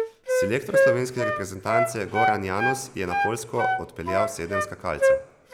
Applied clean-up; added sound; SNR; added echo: none; Wind instrument, woodwind instrument; -4 dB; none.